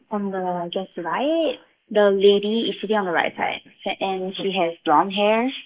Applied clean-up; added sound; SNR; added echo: neural mask model Resemble Enhance denoiser.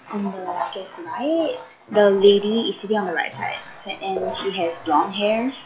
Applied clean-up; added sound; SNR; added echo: classical method log-MMSE.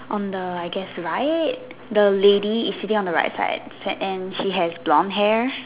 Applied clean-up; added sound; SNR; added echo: none; none; none; none.